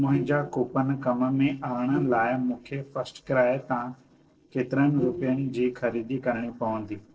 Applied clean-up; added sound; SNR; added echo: neural separator model SepFormer DNS4.